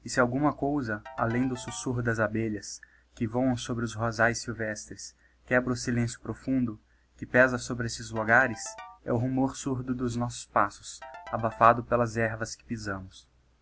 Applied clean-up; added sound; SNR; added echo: none; Ringtone / Keyboard (musical); 19 dB; none.